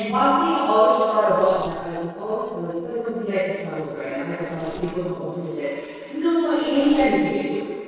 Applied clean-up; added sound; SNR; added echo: neural separator model SepFormer DNS4.